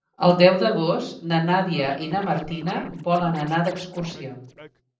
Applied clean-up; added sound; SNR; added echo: neural separator model SepFormer DNS4.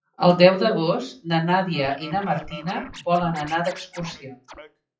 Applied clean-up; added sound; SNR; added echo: classical method WPE with log-MMSE.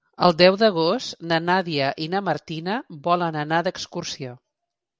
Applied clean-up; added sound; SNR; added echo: none; none; none; none.